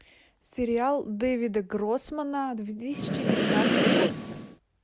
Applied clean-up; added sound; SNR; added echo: none; Breathing; -5 dB; none.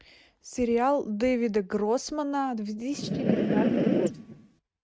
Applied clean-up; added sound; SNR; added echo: neural mask model RNNoise.